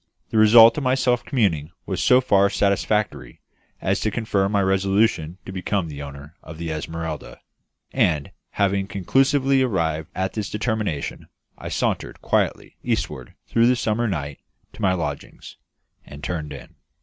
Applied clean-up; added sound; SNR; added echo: none; none; none; none.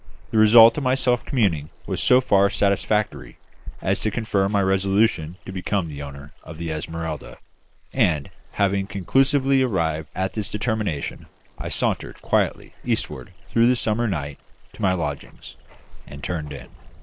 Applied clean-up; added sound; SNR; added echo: neural mask model Resemble Enhance denoiser.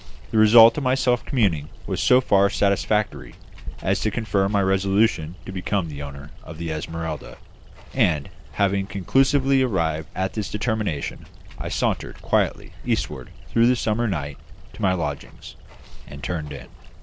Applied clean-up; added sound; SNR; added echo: none; Water; 10 dB; none.